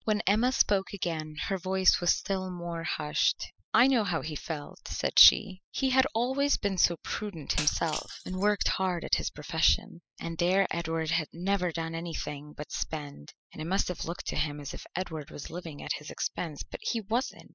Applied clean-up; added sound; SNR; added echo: classical method spectral subtraction.